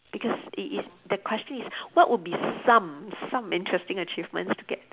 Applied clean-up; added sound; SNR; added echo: none; none; none; none.